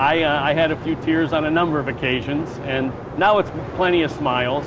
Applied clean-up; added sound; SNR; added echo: none; none; none; none.